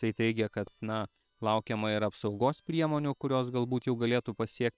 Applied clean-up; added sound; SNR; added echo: neural separator model SepFormer WHAM!.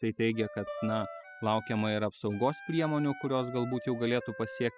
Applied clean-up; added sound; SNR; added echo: classical method spectral subtraction.